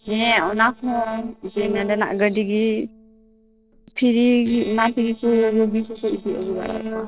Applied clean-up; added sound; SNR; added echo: neural separator model SepFormer DNS4.